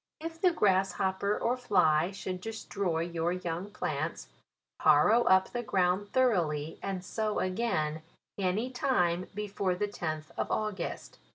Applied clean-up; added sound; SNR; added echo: none; none; none; none.